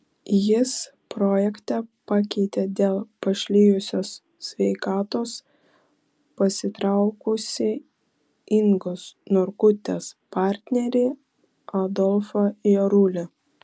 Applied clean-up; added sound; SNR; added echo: none; none; none; none.